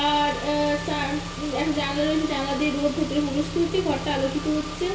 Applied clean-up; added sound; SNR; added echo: none; Engine / Car; 8 dB; reverberation time 1.1 s.